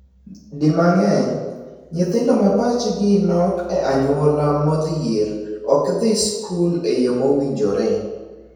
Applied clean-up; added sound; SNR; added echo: none; none; none; reverberation time 1.1 s.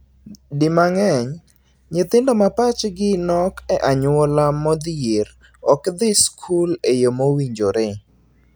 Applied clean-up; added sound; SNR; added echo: none; none; none; none.